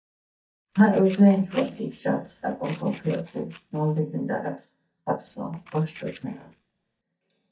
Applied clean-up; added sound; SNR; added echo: neural mask model DeepFilterNet 3.